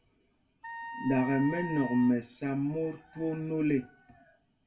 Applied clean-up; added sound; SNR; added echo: none; Wind instrument, woodwind instrument; 10 dB; reverberation time 0.2 s.